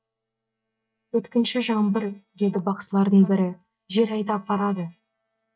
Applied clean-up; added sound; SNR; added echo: neural mask model DeepFilterNet 3.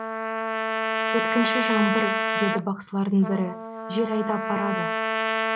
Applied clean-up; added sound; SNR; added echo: none; Trumpet; 0 dB; none.